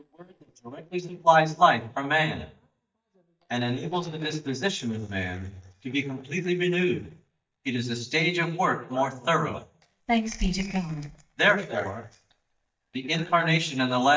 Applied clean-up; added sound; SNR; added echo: neural mask model DeepFilterNet 3.